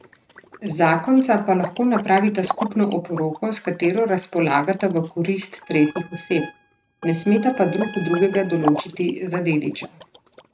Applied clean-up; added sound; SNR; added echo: neural mask model RNNoise.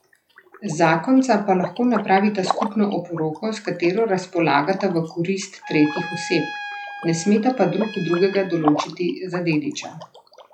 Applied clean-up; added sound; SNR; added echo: classical method log-MMSE.